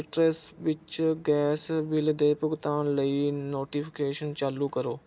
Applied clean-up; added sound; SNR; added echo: none; none; none; none.